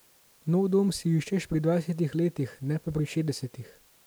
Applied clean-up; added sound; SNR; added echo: none; none; none; none.